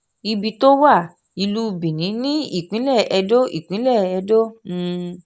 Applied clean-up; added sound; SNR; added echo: none; none; none; none.